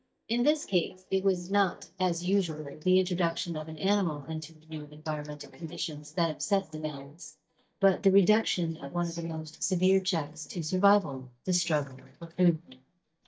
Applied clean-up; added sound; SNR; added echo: neural mask model DeepFilterNet 3.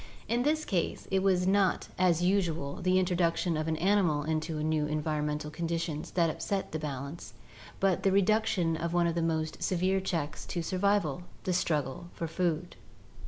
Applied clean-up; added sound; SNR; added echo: none; none; none; none.